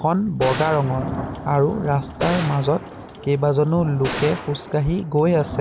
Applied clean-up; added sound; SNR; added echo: none; Thunder / Rain + Gunshot, gunfire; 10 dB; none.